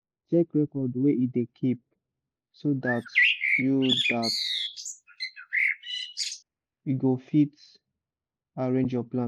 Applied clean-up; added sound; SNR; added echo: neural mask model Resemble Enhance denoiser.